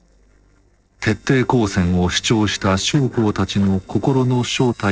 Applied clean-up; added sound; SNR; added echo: neural separator model SepFormer DNS4.